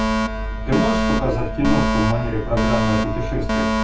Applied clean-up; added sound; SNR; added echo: none; Alarm; 0 dB; reverberation time 0.2 s.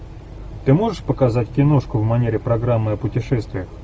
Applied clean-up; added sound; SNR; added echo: none; none; none; none.